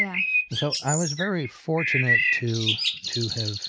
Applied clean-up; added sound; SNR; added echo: none; Bird; -2 dB; none.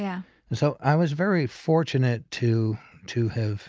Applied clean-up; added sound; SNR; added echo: none; none; none; none.